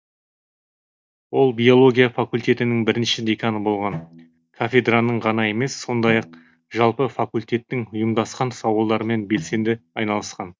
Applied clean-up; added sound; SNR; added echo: neural mask model DeepFilterNet 3.